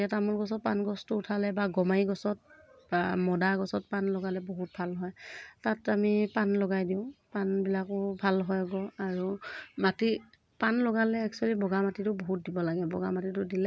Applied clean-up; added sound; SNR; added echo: none; none; none; none.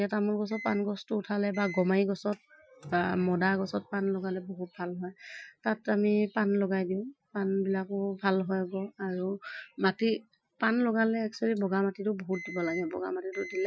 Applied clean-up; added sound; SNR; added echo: classical method Wiener filter.